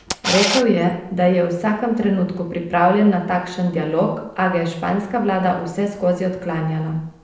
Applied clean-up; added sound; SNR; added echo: none; Camera; 12 dB; reverberation time 0.7 s.